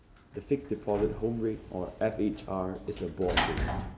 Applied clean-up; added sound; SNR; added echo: none; Sliding door / Slam; 4 dB; none.